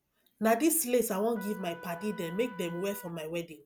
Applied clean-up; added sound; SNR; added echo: none; Trumpet; 17 dB; none.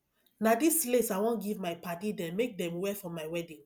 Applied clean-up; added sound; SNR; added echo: none; none; none; none.